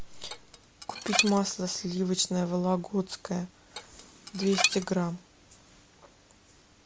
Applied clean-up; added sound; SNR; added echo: none; Dishes, pots, and pans; 2 dB; none.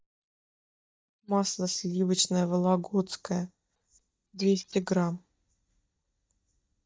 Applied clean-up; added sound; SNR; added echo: neural mask model DeepFilterNet 3.